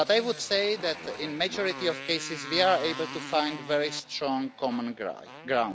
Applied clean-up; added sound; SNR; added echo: none; Motorcycle; 13 dB; none.